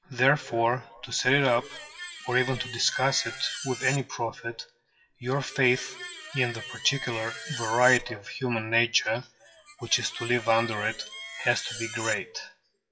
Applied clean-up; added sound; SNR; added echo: classical method WPE with log-MMSE.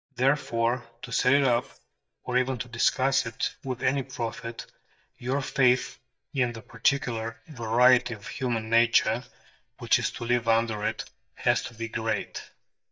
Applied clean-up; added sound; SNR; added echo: neural mask model DeepFilterNet 3.